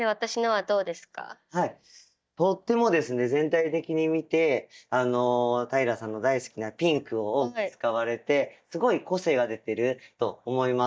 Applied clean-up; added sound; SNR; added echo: neural mask model DeepFilterNet 3.